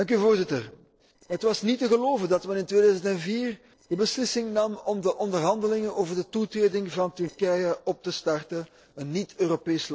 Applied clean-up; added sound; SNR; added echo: neural separator model SepFormer DNS4.